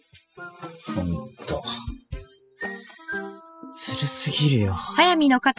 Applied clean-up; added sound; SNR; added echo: classical method spectral subtraction.